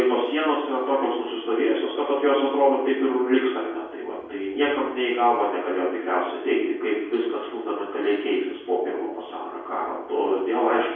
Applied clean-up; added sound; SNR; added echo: none; none; none; reverberation time 0.6 s.